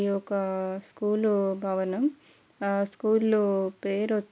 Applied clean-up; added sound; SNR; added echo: none; none; none; none.